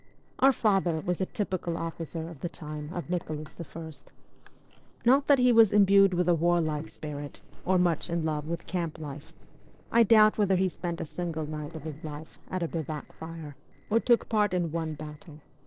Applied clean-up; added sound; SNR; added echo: neural separator model SepFormer DNS4.